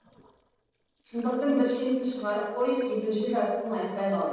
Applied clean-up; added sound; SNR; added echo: neural separator model SepFormer DNS4.